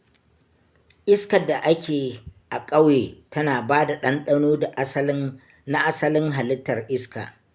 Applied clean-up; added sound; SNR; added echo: none; none; none; none.